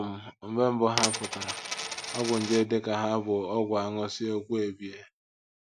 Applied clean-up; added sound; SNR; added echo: none; Coin (dropping); 3 dB; none.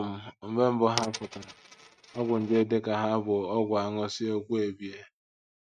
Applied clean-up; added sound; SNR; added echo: neural mask model RNNoise.